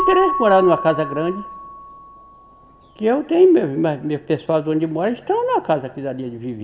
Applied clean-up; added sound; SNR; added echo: none; Keyboard (musical) / Bell; 10 dB; reverberation time 0.9 s.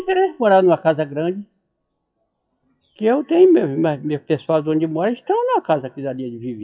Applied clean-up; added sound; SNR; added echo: classical method WPE with log-MMSE.